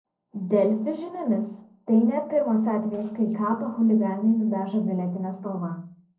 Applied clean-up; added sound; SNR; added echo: neural separator model SepFormer DNS4.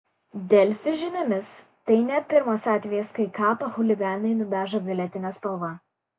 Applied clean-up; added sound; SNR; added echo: none; none; none; none.